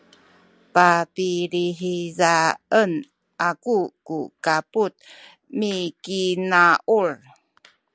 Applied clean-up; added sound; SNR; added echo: none; none; none; none.